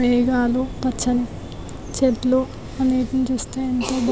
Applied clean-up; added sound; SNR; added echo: none; none; none; none.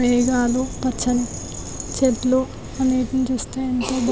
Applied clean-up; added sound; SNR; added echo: none; Rattle; 17 dB; none.